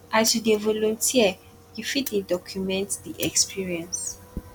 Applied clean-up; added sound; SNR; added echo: none; Mechanisms; 16 dB; none.